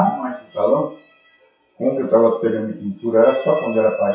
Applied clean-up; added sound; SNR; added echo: classical method WPE with log-MMSE.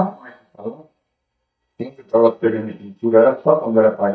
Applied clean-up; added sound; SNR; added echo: neural mask model DeepFilterNet 3.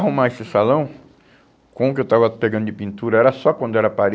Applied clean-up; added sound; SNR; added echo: none; none; none; none.